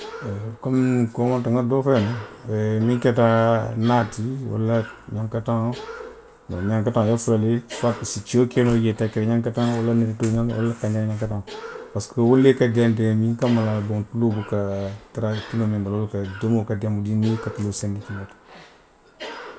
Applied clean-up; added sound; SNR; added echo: none; Cough; 19 dB; none.